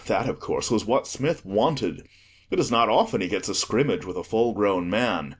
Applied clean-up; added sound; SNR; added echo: none; none; none; none.